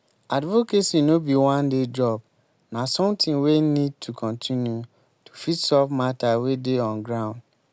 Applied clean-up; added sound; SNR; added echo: none; none; none; none.